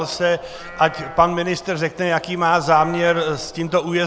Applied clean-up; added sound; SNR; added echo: none; Livestock, farm animals, working animals; 19 dB; none.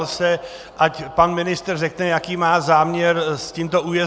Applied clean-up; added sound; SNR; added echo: none; none; none; none.